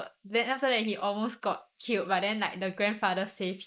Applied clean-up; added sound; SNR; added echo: neural mask model Resemble Enhance denoiser.